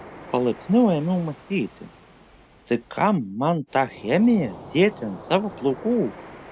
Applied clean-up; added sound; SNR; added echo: none; Waves, surf; 19 dB; none.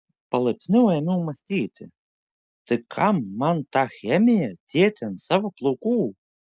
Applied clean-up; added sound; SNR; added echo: none; none; none; none.